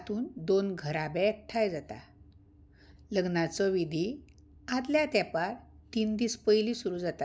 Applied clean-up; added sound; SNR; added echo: none; none; none; none.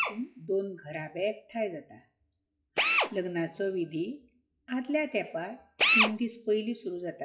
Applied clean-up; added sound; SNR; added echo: classical method WPE with log-MMSE.